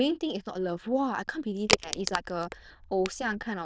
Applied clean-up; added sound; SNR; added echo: neural diffusion model UNIVERSE++.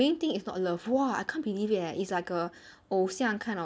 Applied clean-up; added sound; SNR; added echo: none; none; none; none.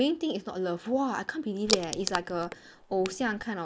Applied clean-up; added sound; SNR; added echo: neural mask model Resemble Enhance denoiser.